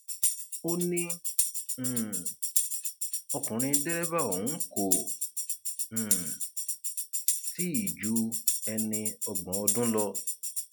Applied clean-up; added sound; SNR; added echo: classical method log-MMSE.